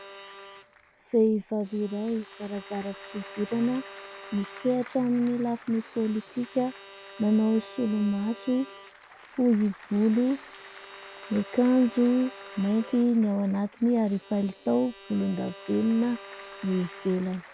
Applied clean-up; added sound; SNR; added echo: none; Bowed string instrument + Applause / Crowd; 19 dB; none.